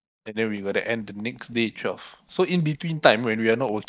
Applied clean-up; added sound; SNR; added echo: neural mask model DeepFilterNet 3.